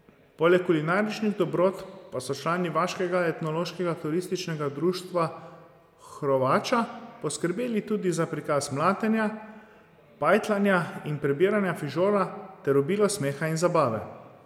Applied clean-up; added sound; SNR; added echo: none; none; none; none.